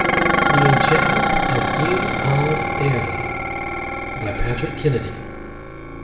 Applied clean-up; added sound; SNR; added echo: none; Dishes, pots, and pans; -3 dB; reverberation time 0.8 s.